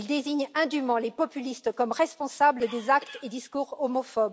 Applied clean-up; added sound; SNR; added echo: none; none; none; none.